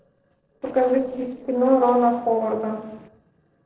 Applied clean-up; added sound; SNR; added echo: neural separator model SepFormer DNS4.